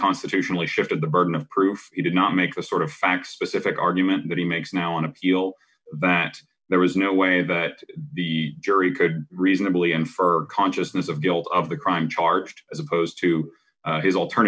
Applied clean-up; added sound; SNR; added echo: none; none; none; none.